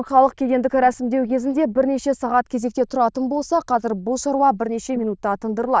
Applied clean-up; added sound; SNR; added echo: neural diffusion model UNIVERSE++.